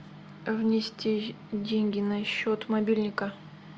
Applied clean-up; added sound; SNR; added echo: none; none; none; none.